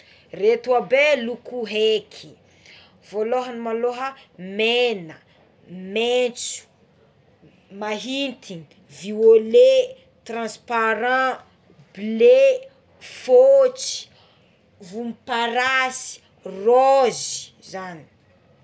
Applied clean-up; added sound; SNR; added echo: none; none; none; none.